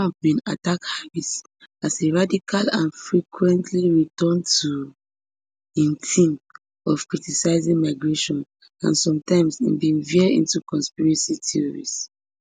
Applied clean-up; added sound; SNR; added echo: none; none; none; none.